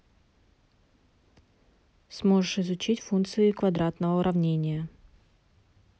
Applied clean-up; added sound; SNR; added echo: none; none; none; none.